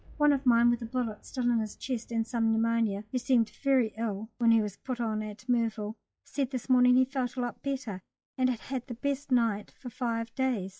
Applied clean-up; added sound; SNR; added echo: classical method log-MMSE.